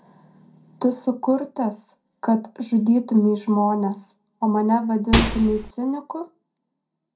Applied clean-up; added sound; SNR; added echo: none; Microwave oven; -1 dB; reverberation time 0.2 s.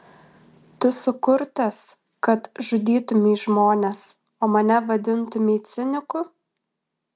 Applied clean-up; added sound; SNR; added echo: none; none; none; none.